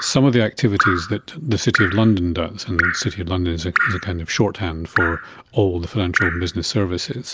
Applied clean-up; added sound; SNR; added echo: none; Drip; 5 dB; none.